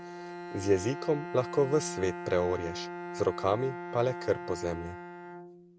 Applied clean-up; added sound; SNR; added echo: none; Bowed string instrument; 9 dB; none.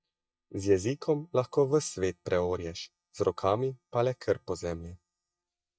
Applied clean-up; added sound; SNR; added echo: neural mask model DeepFilterNet 3.